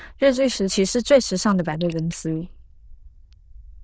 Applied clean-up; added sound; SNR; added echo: neural diffusion model UNIVERSE++.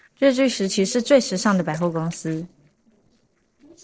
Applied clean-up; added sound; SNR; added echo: neural separator model SepFormer DNS4.